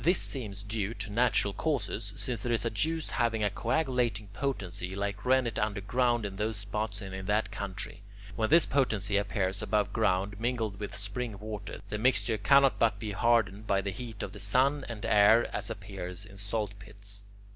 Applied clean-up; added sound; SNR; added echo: none; none; none; none.